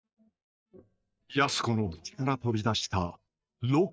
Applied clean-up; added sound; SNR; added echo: neural mask model DeepFilterNet 3.